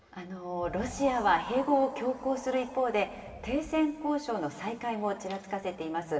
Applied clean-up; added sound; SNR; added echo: none; Wind; 15 dB; reverberation time 2.1 s.